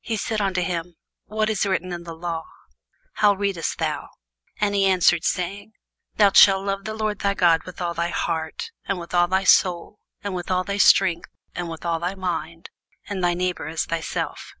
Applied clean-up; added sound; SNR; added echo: none; none; none; none.